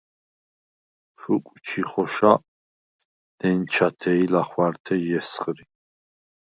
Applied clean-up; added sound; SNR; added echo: none; none; none; none.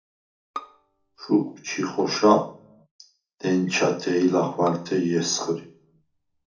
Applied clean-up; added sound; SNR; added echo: none; Bowed string instrument; 19 dB; reverberation time 0.4 s.